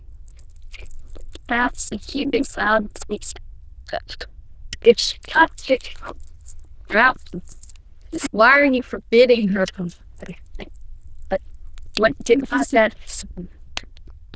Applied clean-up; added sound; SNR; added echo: neural diffusion model UNIVERSE++.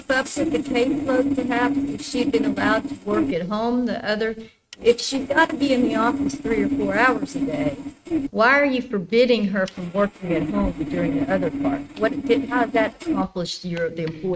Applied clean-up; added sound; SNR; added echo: neural mask model RNNoise.